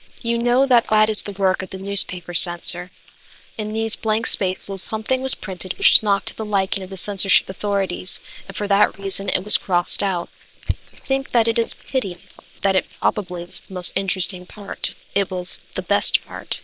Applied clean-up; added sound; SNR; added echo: neural separator model SepFormer WHAM!.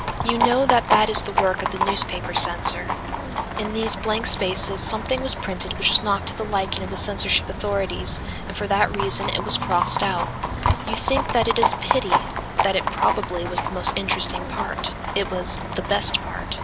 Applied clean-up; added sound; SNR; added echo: none; Livestock, farm animals, working animals; 0 dB; none.